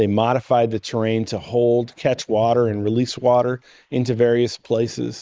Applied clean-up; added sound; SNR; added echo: neural mask model Resemble Enhance denoiser.